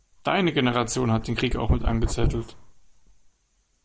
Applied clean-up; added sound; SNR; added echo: none; Dog; 2 dB; none.